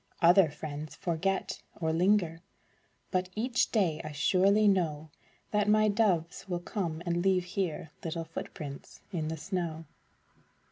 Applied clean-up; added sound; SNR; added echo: none; none; none; none.